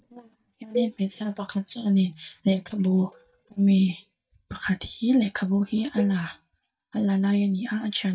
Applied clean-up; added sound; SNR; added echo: neural mask model DeepFilterNet 3.